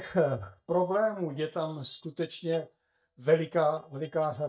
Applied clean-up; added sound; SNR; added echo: neural mask model DeepFilterNet 3.